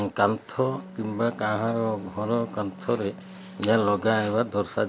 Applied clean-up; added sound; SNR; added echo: none; Wind instrument, woodwind instrument; 18 dB; none.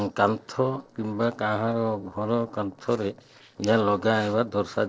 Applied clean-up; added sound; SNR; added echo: neural separator model SepFormer DNS4.